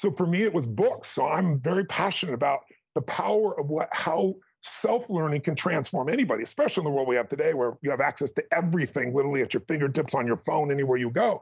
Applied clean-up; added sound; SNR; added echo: none; none; none; none.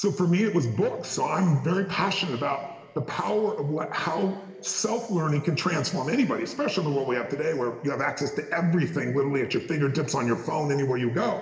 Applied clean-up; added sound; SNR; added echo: none; none; none; reverberation time 1.6 s.